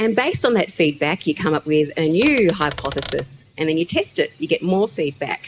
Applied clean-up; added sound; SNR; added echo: none; Typewriter; 13 dB; none.